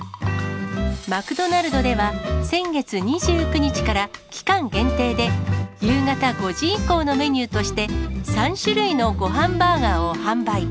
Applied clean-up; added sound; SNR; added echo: none; Tools; 18 dB; none.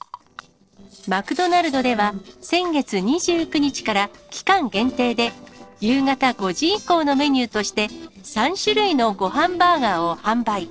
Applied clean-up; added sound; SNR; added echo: neural separator model SepFormer DNS4.